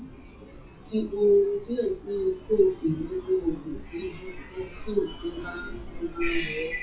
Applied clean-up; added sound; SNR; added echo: classical method WPE with log-MMSE.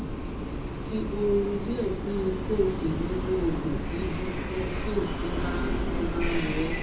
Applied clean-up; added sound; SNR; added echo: none; Train; 0 dB; reverberation time 0.5 s.